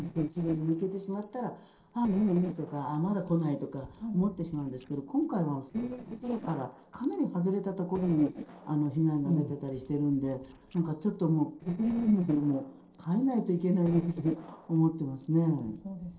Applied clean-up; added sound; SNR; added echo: neural separator model SepFormer DNS4.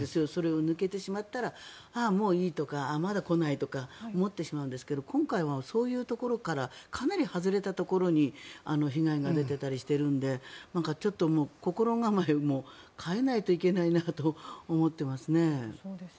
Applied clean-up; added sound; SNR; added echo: none; none; none; none.